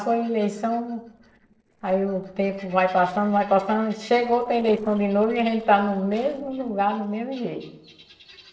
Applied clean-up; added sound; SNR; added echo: neural separator model SepFormer DNS4.